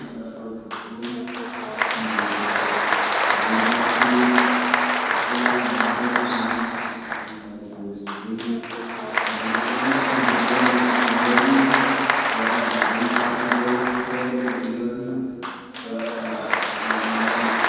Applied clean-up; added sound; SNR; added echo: none; Applause; -3 dB; reverberation time 2.1 s.